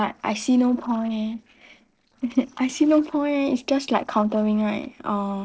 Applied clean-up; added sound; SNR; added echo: neural separator model SepFormer DNS4.